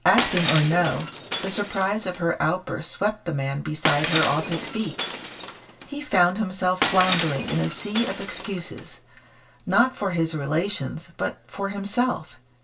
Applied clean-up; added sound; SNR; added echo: none; Shatter; 4 dB; reverberation time 0.2 s.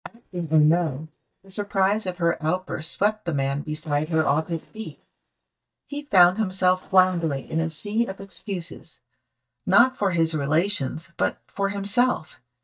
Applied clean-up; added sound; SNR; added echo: neural mask model DeepFilterNet 3.